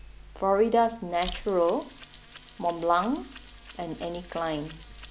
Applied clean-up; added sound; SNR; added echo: none; Mechanisms; 11 dB; none.